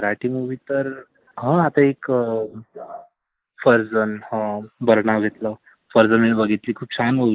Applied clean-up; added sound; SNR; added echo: neural mask model Resemble Enhance denoiser.